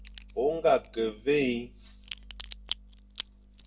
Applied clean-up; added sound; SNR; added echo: none; Crack; 8 dB; reverberation time 0.2 s.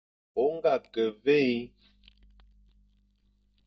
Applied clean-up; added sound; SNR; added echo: neural mask model DeepFilterNet 3.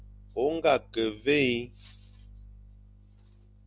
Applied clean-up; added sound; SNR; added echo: none; none; none; none.